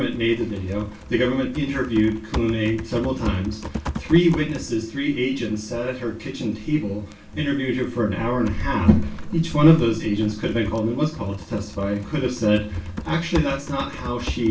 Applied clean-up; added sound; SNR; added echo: none; Typing; 13 dB; reverberation time 0.2 s.